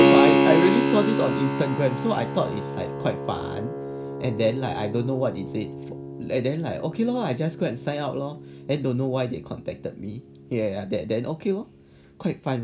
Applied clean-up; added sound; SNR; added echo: none; Keyboard (musical); 0 dB; none.